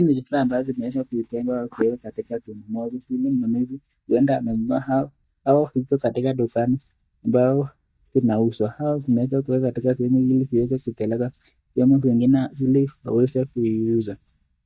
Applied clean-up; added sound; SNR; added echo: neural mask model DeepFilterNet 3.